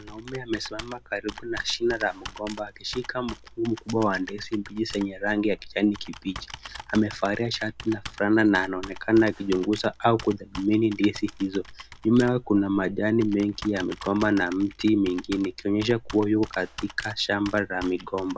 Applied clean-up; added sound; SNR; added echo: none; Computer keyboard; 16 dB; none.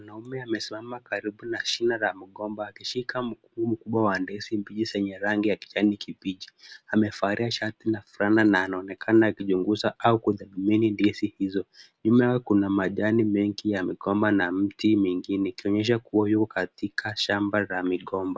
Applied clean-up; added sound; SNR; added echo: none; none; none; none.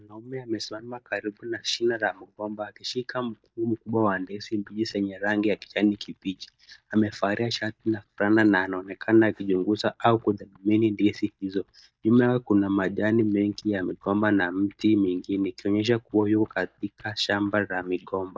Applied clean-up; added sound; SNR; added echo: neural mask model DeepFilterNet 3.